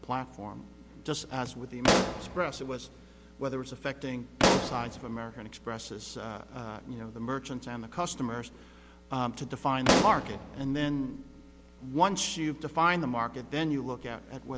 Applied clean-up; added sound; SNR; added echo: none; Explosion; -3 dB; none.